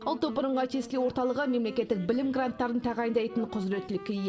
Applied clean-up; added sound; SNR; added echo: none; Wind instrument, woodwind instrument; 16 dB; reverberation time 0.5 s.